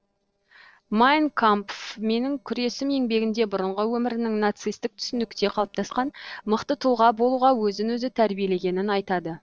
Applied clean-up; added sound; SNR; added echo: neural separator model SepFormer DNS4.